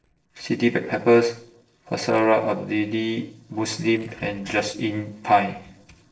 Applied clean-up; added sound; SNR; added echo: neural separator model SepFormer DNS4.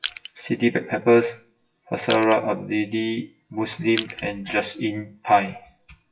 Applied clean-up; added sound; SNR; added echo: classical method WPE with log-MMSE.